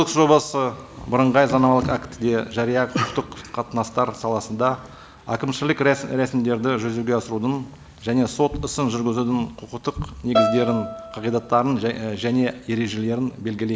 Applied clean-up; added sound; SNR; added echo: none; Bowed string instrument; 6 dB; none.